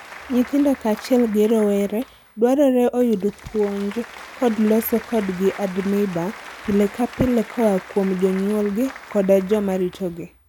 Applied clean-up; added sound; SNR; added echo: none; Applause; 18 dB; none.